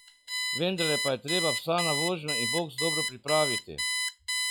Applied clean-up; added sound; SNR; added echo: classical method log-MMSE.